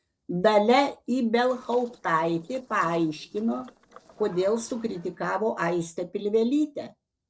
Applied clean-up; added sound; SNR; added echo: neural separator model SepFormer DNS4.